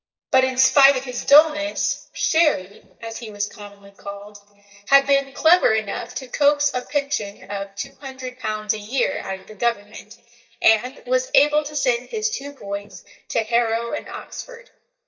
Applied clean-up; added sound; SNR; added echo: neural mask model DeepFilterNet 3.